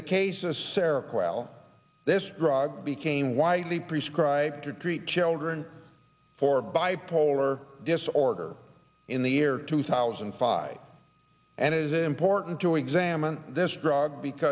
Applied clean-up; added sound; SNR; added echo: none; none; none; none.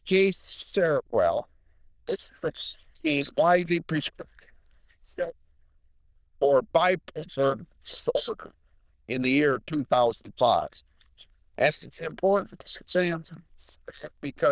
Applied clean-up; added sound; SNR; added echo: neural diffusion model UNIVERSE++.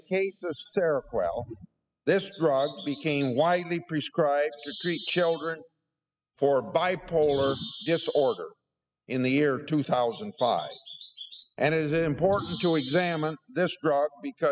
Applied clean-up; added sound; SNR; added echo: classical method spectral subtraction.